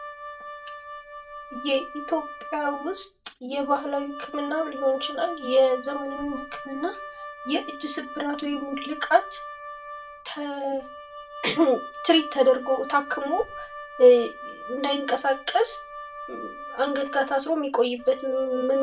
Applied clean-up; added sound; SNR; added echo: none; Wind instrument, woodwind instrument; 13 dB; reverberation time 0.2 s.